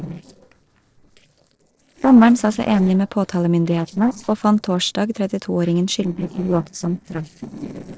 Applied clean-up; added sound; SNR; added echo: neural separator model SepFormer DNS4.